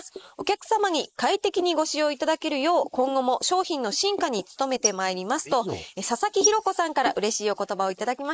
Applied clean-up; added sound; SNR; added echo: neural mask model Resemble Enhance denoiser.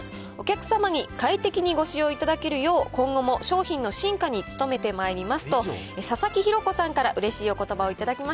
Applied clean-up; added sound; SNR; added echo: none; none; none; none.